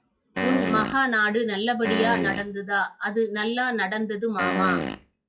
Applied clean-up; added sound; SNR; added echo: classical method log-MMSE.